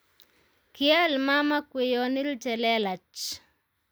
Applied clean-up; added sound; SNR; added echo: none; none; none; none.